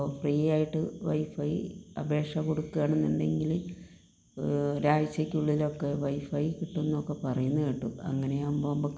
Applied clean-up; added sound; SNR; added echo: none; none; none; none.